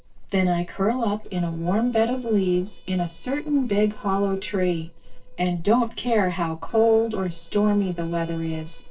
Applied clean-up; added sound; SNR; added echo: neural separator model SepFormer DNS4.